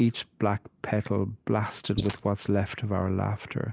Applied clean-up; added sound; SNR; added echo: neural mask model Resemble Enhance denoiser.